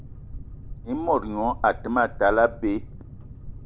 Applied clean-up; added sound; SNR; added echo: none; Boat, Water vehicle; 12 dB; none.